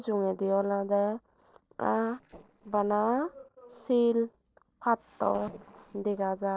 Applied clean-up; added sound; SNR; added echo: neural separator model SepFormer DNS4.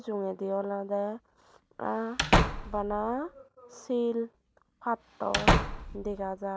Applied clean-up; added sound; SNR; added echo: none; Slam / Wood; -3 dB; none.